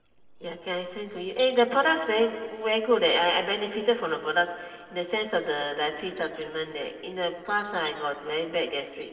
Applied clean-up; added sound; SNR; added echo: neural separator model SepFormer DNS4.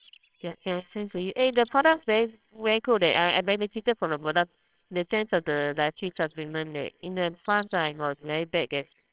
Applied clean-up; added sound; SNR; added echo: neural separator model SepFormer WHAMR!.